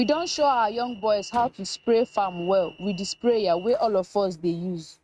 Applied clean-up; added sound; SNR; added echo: neural mask model RNNoise.